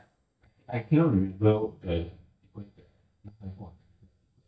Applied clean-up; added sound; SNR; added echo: neural mask model DeepFilterNet 3.